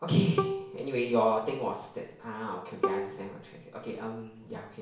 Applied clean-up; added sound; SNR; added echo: none; Bowed string instrument; 6 dB; reverberation time 0.6 s.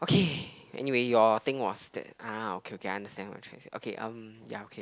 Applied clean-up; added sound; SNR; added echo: none; none; none; none.